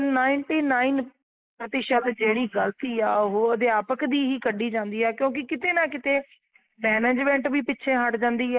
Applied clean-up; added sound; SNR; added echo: neural mask model Resemble Enhance denoiser.